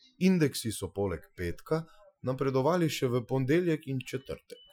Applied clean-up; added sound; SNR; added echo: classical method Wiener filter.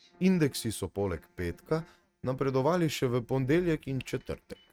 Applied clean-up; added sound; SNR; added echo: neural mask model RNNoise.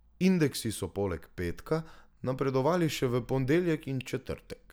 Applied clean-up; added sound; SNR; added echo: none; none; none; none.